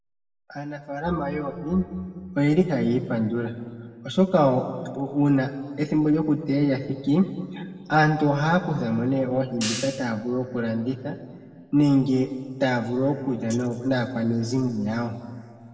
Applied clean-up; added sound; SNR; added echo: none; Hi-hat; 13 dB; reverberation time 2.0 s.